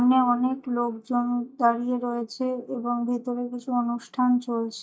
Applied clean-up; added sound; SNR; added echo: neural mask model DeepFilterNet 3.